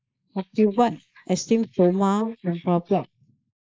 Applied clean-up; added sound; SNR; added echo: neural mask model Resemble Enhance denoiser.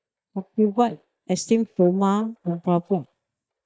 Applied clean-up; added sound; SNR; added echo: neural mask model DeepFilterNet 3.